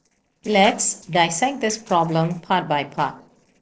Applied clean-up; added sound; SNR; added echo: neural separator model SepFormer DNS4.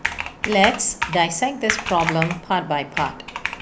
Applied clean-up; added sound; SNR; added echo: none; Computer keyboard; 6 dB; none.